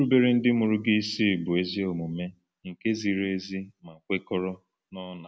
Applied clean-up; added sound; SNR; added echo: none; none; none; none.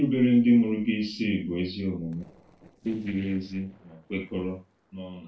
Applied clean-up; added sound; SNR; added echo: neural separator model SepFormer DNS4.